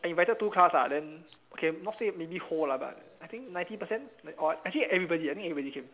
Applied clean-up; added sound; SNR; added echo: none; none; none; none.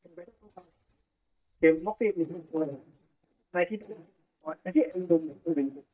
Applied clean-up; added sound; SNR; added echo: neural mask model DeepFilterNet 3.